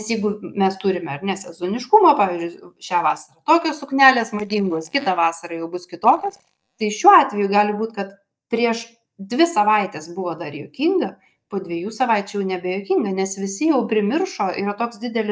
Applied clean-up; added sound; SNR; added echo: neural mask model DeepFilterNet 3.